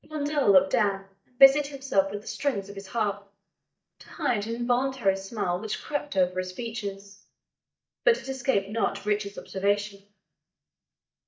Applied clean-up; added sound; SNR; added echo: neural mask model DeepFilterNet 3.